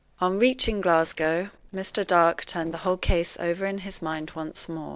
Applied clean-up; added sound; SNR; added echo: neural separator model SepFormer DNS4.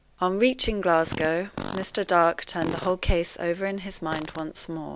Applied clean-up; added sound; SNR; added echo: none; Fart; 13 dB; none.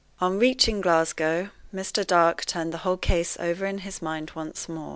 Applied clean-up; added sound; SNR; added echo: none; none; none; none.